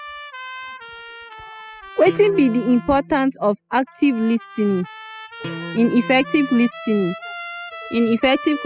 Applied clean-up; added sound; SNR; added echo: classical method spectral subtraction.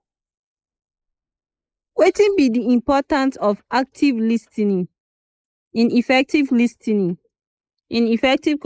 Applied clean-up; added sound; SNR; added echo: neural mask model Resemble Enhance denoiser.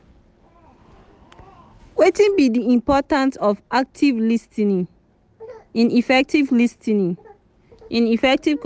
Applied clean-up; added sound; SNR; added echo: none; none; none; none.